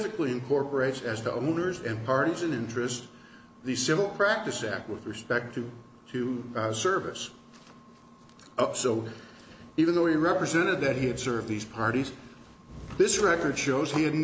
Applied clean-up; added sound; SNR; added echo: none; none; none; none.